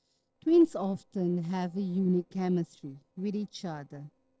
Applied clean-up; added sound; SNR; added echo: neural separator model SepFormer DNS4.